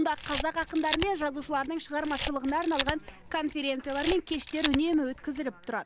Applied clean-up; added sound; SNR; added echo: none; Camera; 5 dB; none.